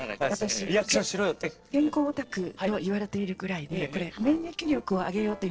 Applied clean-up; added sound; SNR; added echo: neural separator model SepFormer DNS4.